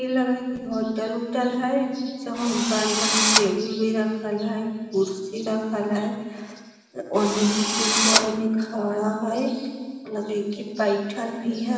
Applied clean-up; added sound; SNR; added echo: none; Drill; -1 dB; reverberation time 1.7 s.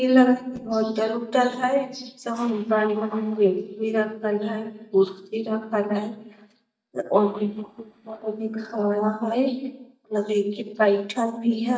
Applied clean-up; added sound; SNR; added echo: neural mask model DeepFilterNet 3.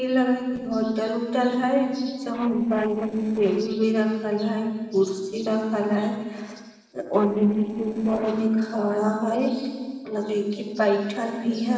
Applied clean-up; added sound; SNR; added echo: neural separator model SepFormer DNS4.